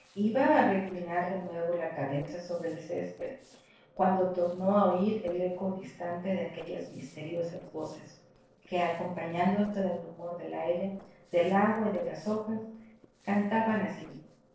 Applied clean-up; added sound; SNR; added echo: neural separator model SepFormer DNS4.